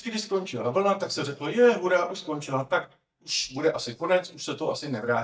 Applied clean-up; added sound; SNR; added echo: neural mask model DeepFilterNet 3.